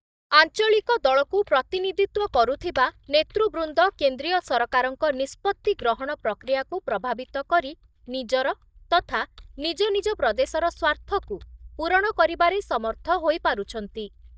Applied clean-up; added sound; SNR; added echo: neural mask model DeepFilterNet 3.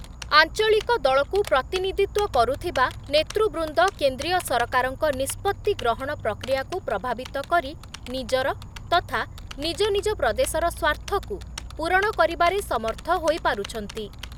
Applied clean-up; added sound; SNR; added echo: none; Insect + Typing; 13 dB; none.